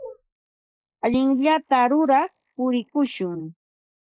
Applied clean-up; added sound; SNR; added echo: neural mask model Resemble Enhance denoiser.